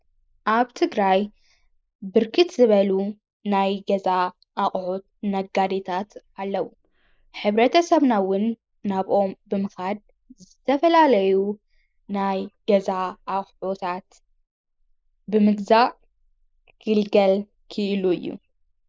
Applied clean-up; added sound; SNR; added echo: neural mask model Resemble Enhance denoiser.